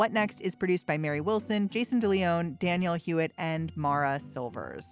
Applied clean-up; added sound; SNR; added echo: none; none; none; none.